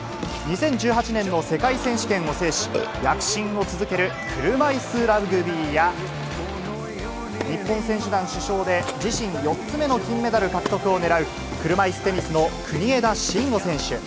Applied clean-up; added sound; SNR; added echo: none; Burping, eructation; 16 dB; none.